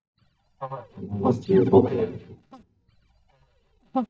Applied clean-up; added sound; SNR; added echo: neural mask model DeepFilterNet 3.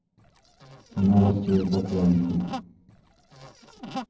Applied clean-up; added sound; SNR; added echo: neural separator model SepFormer DNS4.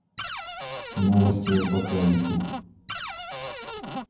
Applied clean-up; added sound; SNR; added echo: none; Cupboard open or close; 7 dB; reverberation time 0.9 s.